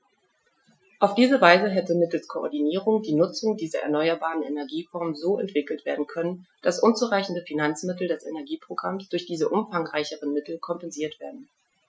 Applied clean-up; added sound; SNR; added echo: classical method Wiener filter.